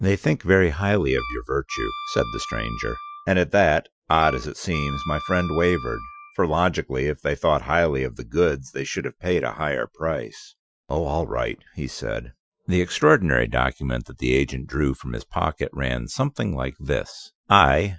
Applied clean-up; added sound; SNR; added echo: classical method Wiener filter.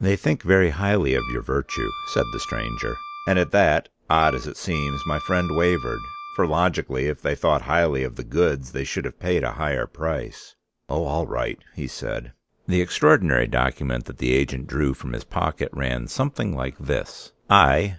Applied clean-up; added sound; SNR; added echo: none; Wind instrument, woodwind instrument; 12 dB; none.